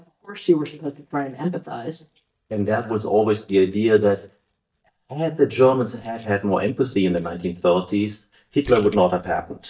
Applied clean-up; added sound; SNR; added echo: neural mask model DeepFilterNet 3.